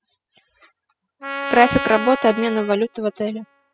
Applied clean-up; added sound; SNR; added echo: classical method spectral subtraction.